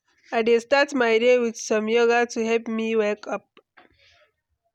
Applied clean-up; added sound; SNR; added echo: none; none; none; none.